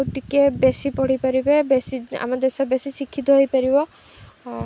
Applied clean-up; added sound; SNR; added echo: none; none; none; none.